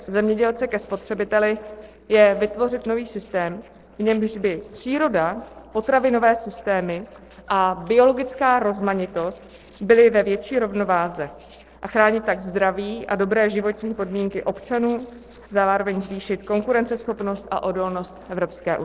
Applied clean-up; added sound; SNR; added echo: neural separator model SepFormer DNS4.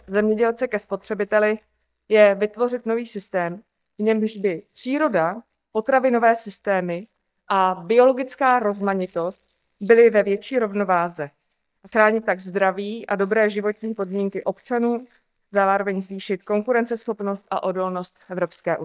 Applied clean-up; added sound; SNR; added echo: neural mask model DeepFilterNet 3.